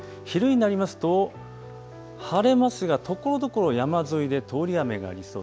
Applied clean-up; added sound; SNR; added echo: none; none; none; none.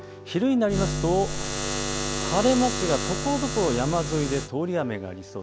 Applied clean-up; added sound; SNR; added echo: none; Buzz; 3 dB; none.